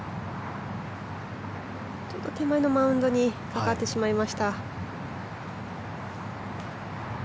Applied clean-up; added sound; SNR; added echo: none; none; none; none.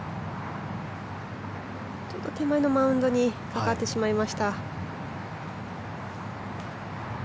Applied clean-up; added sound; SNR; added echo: none; Bowed string instrument; 19 dB; none.